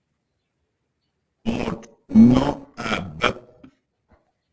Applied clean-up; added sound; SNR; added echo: neural separator model SepFormer DNS4.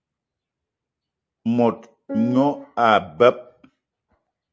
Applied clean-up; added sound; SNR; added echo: none; Piano; 8 dB; none.